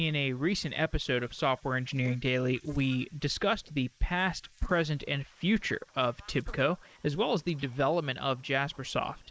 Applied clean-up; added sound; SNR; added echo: neural mask model Resemble Enhance denoiser.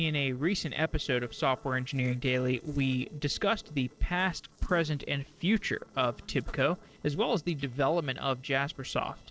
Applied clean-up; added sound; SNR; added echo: neural separator model SepFormer DNS4.